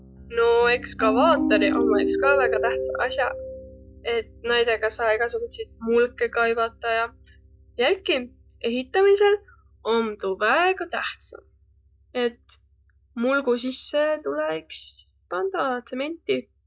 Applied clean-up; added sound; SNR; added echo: classical method log-MMSE.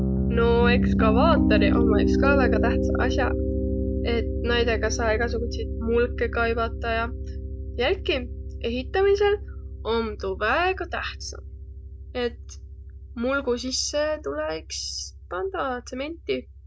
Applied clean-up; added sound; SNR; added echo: none; Piano; 0 dB; none.